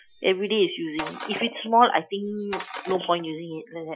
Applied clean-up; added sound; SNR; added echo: classical method Wiener filter.